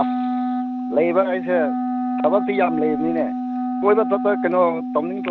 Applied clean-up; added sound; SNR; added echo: none; Wind instrument, woodwind instrument; 2 dB; none.